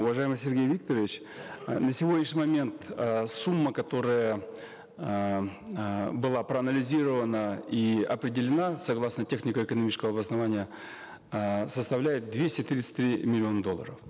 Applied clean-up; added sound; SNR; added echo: none; none; none; none.